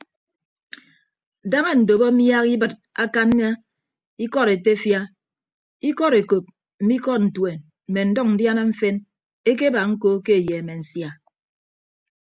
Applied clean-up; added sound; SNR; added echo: none; none; none; none.